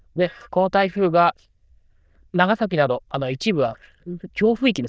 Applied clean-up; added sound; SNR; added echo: neural diffusion model UNIVERSE++.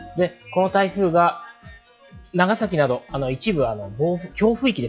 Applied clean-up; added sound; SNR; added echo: classical method log-MMSE.